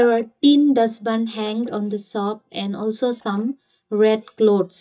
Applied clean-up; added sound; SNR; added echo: neural mask model DeepFilterNet 3.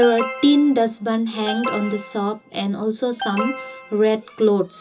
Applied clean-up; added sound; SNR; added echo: none; Alarm; 10 dB; reverberation time 0.2 s.